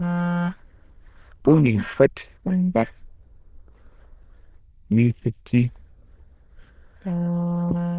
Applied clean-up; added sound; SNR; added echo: neural diffusion model UNIVERSE++.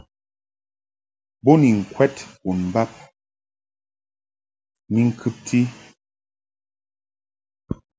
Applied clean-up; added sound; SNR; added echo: none; none; none; none.